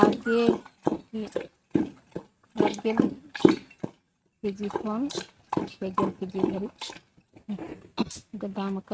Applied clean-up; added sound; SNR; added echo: neural mask model RNNoise.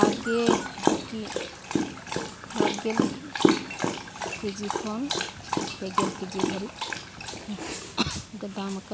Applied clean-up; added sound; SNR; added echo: none; Dog; -5 dB; none.